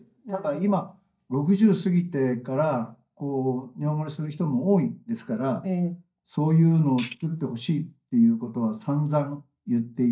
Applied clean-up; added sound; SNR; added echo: neural mask model DeepFilterNet 3.